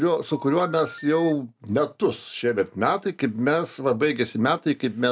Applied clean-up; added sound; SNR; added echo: none; Telephone; 18 dB; none.